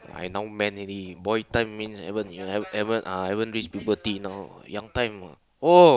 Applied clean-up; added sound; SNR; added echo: none; none; none; none.